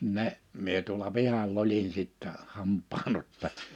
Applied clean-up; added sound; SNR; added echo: none; none; none; none.